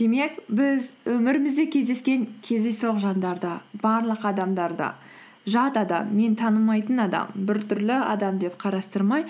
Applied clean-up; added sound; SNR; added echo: none; none; none; none.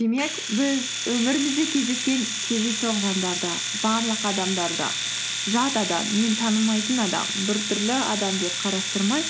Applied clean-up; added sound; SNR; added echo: none; Domestic sounds, home sounds; 3 dB; none.